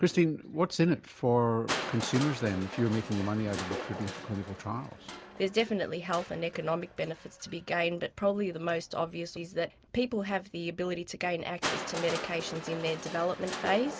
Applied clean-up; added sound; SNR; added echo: none; Crushing; 10 dB; none.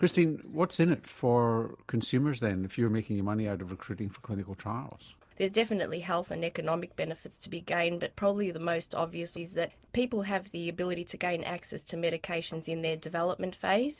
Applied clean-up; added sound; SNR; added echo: none; none; none; none.